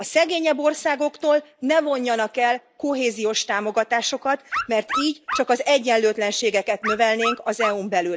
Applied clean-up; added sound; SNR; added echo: neural mask model Resemble Enhance denoiser.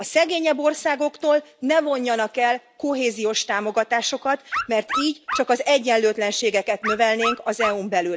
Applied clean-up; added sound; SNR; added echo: none; Dog; 7 dB; none.